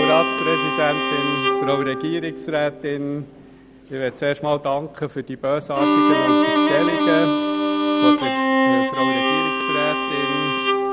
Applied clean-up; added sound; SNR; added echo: none; Bowed string instrument; -4 dB; none.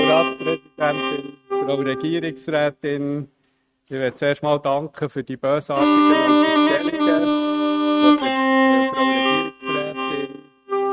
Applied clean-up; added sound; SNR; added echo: neural mask model RNNoise.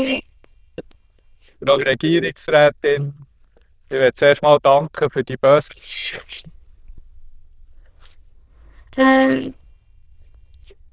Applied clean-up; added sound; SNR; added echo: neural diffusion model UNIVERSE++.